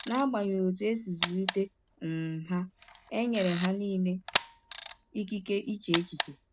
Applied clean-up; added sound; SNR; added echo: none; Camera; 4 dB; none.